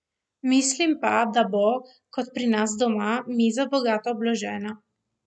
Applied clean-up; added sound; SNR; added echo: none; none; none; none.